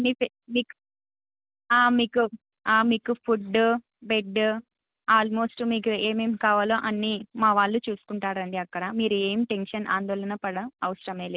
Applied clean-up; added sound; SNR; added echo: none; none; none; none.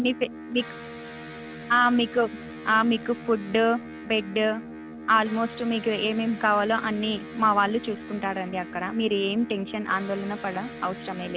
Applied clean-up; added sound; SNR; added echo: none; Electric guitar; 13 dB; none.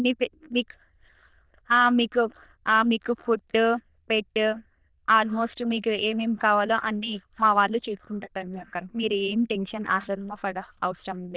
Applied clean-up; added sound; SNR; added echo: neural diffusion model UNIVERSE++.